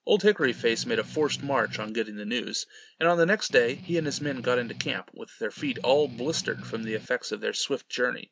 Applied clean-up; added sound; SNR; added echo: none; Strum; 15 dB; none.